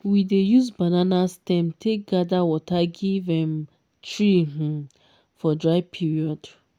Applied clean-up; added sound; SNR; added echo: none; none; none; none.